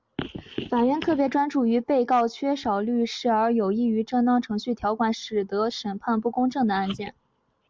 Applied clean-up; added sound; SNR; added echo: none; none; none; none.